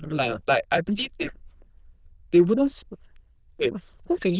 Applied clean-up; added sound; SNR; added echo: neural diffusion model UNIVERSE++.